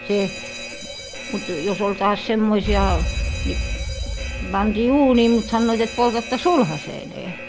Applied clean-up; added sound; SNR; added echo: none; Alarm; 6 dB; none.